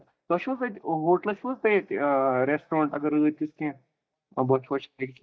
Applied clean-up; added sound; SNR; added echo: neural mask model DeepFilterNet 3.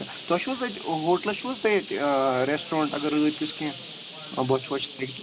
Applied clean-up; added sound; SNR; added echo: none; Bird; 11 dB; none.